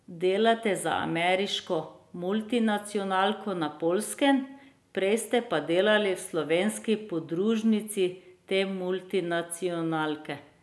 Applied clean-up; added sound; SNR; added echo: none; none; none; none.